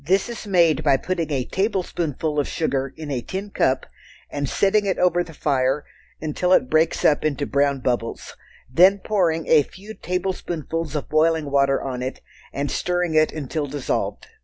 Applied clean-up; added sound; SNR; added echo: none; none; none; none.